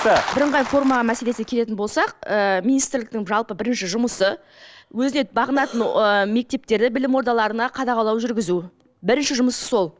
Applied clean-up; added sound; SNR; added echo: none; none; none; none.